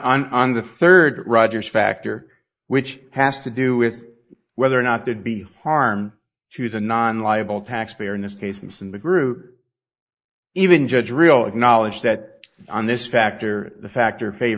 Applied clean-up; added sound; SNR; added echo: neural mask model Resemble Enhance denoiser.